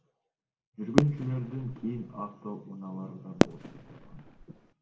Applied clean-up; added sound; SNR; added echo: none; Fireworks; -5 dB; reverberation time 0.7 s.